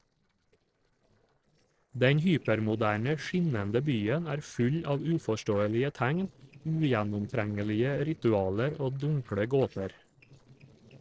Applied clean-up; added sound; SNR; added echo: neural separator model SepFormer DNS4.